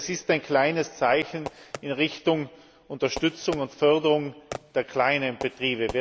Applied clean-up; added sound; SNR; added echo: none; Fireworks; 17 dB; none.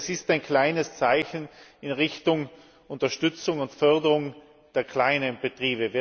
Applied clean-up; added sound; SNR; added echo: none; none; none; none.